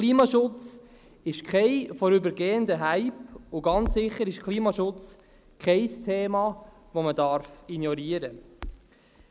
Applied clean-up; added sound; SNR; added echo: none; Crackle; 17 dB; none.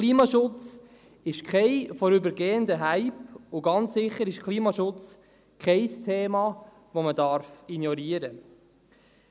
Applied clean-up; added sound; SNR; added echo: none; none; none; none.